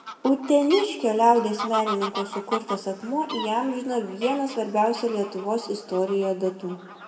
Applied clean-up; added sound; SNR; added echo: none; Fowl; 12 dB; reverberation time 1.2 s.